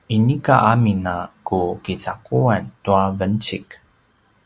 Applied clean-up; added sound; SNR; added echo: none; none; none; none.